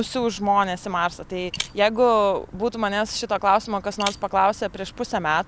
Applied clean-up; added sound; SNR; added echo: none; Shatter; 17 dB; none.